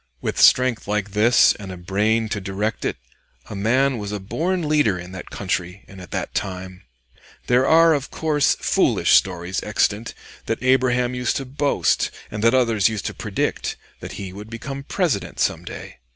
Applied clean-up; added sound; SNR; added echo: none; none; none; none.